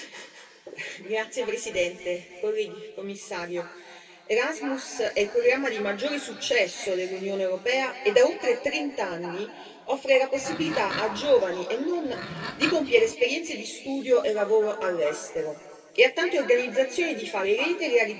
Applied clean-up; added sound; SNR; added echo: none; Livestock, farm animals, working animals; 10 dB; reverberation time 2.9 s.